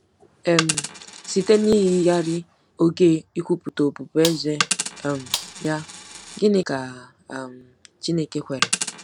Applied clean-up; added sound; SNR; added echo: none; Gunshot, gunfire + Coin (dropping); 9 dB; none.